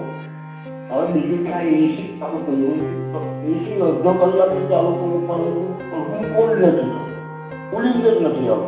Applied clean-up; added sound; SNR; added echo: none; Piano; 10 dB; reverberation time 0.9 s.